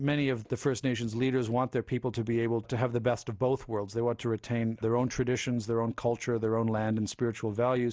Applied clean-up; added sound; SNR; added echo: none; none; none; none.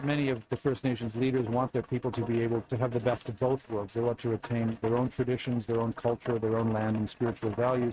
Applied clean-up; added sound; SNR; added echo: neural mask model RNNoise.